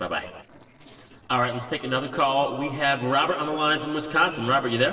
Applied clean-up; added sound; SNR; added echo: neural separator model SepFormer DNS4.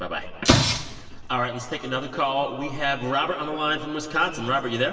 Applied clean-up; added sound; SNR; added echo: none; Explosion; 0 dB; reverberation time 2.4 s.